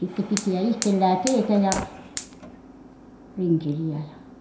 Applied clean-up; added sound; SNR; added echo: none; Fire; 11 dB; reverberation time 0.5 s.